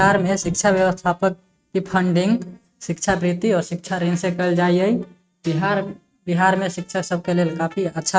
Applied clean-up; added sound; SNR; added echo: neural mask model RNNoise.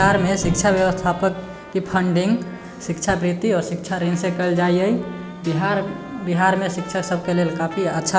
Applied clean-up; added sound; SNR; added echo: none; Trumpet; 19 dB; none.